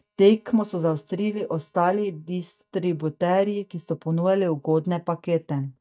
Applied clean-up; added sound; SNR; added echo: neural mask model DeepFilterNet 3.